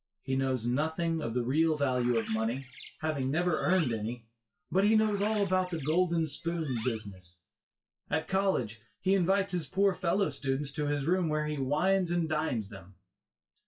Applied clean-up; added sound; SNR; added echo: classical method WPE with log-MMSE.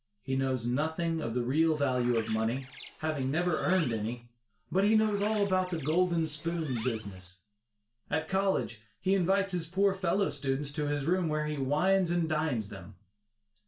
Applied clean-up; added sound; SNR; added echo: none; Bird; 17 dB; reverberation time 0.3 s.